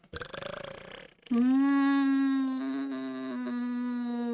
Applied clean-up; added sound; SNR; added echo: neural mask model RNNoise.